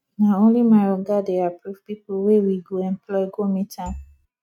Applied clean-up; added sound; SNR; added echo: neural mask model RNNoise.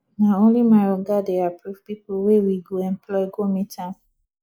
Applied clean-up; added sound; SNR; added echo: neural mask model Resemble Enhance denoiser.